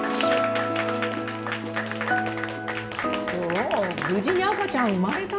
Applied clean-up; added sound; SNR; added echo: none; Applause / Crowd; 7 dB; none.